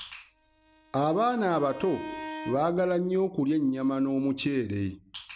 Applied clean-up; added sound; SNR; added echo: none; Bowed string instrument; 15 dB; none.